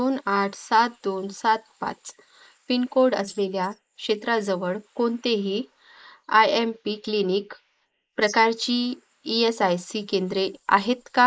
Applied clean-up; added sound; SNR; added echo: neural mask model Resemble Enhance denoiser.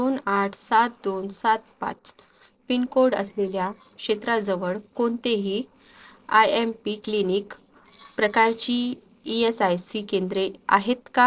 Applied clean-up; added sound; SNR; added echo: neural separator model SepFormer DNS4.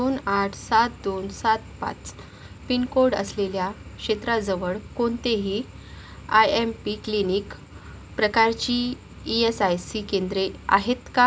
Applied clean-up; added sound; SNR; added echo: none; none; none; none.